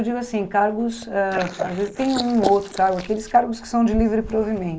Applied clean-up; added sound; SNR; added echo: neural mask model Resemble Enhance denoiser.